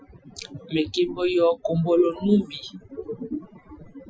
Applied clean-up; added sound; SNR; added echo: classical method Wiener filter.